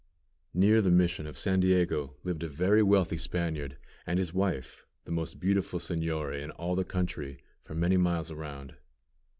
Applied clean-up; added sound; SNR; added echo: none; none; none; none.